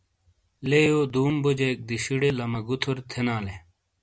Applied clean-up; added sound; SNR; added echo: none; none; none; none.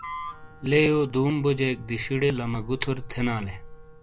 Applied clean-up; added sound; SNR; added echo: none; Thunder + Wind instrument, woodwind instrument; 13 dB; none.